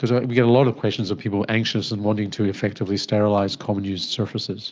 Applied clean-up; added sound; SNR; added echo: none; none; none; none.